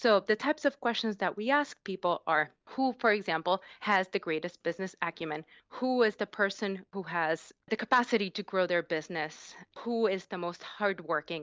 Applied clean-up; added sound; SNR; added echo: none; none; none; none.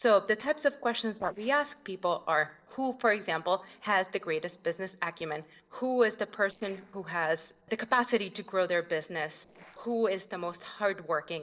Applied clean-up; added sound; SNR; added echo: neural separator model SepFormer DNS4.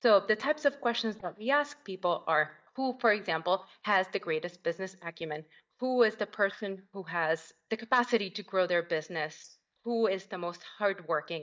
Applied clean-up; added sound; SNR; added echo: neural mask model DeepFilterNet 3.